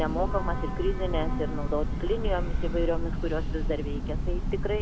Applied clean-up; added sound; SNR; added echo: none; Train / Breathing; -4 dB; none.